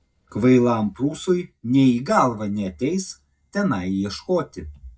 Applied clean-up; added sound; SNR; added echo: neural mask model DeepFilterNet 3.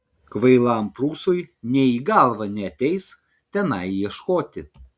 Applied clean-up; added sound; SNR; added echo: none; none; none; none.